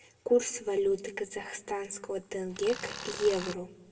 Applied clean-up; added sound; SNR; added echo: none; Tools; 10 dB; reverberation time 1.6 s.